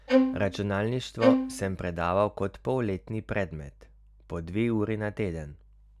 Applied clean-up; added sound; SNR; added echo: none; Bowed string instrument; -4 dB; none.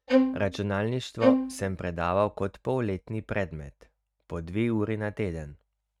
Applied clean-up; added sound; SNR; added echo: neural mask model RNNoise.